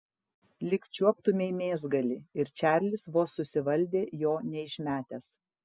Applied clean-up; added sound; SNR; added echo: none; none; none; none.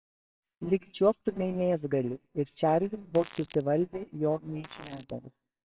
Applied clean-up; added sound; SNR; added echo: neural separator model SepFormer WHAMR!.